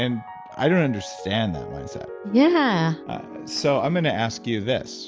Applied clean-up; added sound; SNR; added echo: none; Piano; 15 dB; none.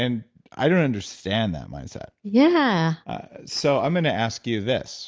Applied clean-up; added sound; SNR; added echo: none; none; none; none.